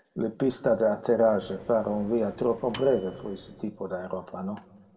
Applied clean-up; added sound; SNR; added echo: none; Microwave oven; 20 dB; reverberation time 1.3 s.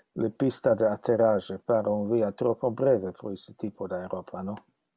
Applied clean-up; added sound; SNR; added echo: none; none; none; none.